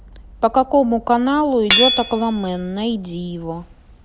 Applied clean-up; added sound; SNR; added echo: none; Hammer / Chink, clink; 6 dB; none.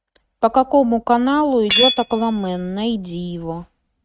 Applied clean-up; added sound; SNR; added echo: neural mask model RNNoise.